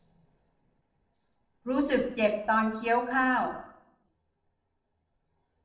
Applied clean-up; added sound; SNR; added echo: neural separator model SepFormer DNS4.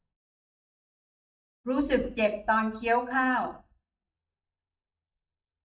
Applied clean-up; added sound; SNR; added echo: neural mask model DeepFilterNet 3.